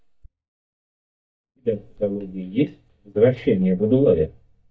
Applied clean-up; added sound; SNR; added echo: neural mask model DeepFilterNet 3.